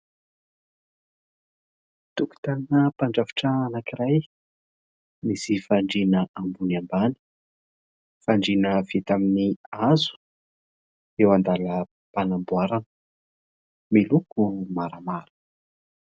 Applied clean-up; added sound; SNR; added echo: none; none; none; none.